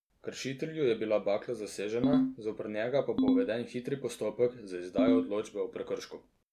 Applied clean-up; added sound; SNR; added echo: none; Ringtone; -2 dB; none.